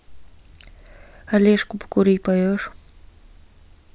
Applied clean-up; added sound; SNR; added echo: none; none; none; none.